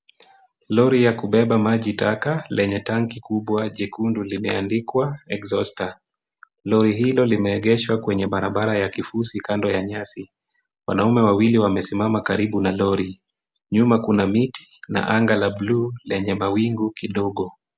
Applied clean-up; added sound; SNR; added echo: none; none; none; none.